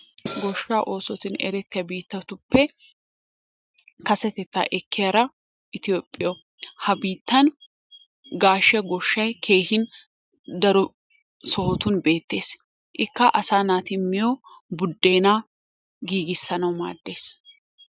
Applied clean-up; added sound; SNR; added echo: neural mask model RNNoise.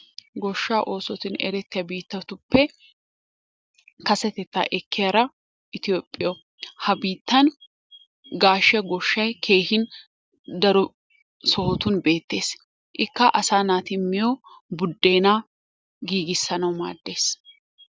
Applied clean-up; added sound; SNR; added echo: none; none; none; none.